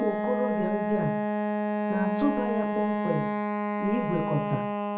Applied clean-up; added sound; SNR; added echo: none; Wind instrument, woodwind instrument; -3 dB; reverberation time 0.3 s.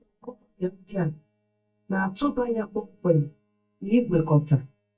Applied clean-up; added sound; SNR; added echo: neural mask model DeepFilterNet 3.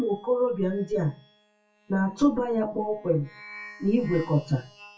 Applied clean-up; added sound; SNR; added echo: classical method WPE with log-MMSE.